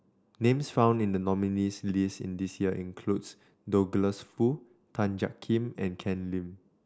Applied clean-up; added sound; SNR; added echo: none; none; none; none.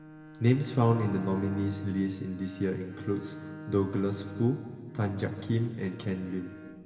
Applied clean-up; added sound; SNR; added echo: none; Bowed string instrument; 14 dB; reverberation time 2.3 s.